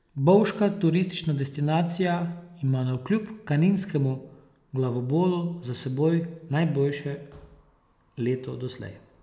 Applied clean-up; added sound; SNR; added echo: none; none; none; none.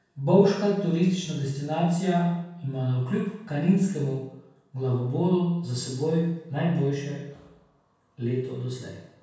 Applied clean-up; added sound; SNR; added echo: none; none; none; reverberation time 0.7 s.